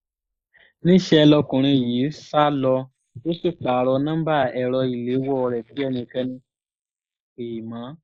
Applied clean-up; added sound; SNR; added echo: neural mask model Resemble Enhance denoiser.